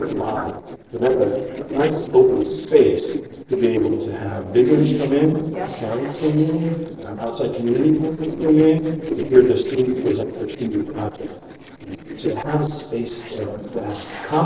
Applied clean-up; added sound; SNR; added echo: neural separator model SepFormer DNS4.